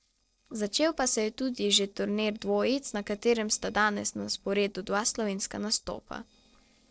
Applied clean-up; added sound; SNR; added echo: neural separator model SepFormer DNS4.